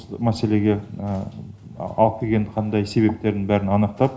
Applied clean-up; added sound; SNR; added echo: none; none; none; none.